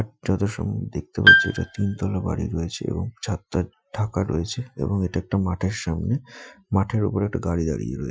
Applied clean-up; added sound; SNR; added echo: classical method Wiener filter.